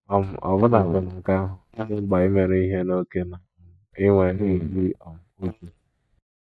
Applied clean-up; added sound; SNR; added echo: neural mask model DeepFilterNet 3.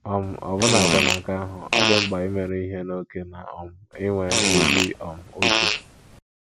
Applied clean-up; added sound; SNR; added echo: none; Fart; -3 dB; none.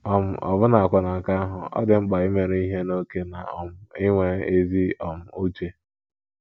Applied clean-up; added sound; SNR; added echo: none; none; none; none.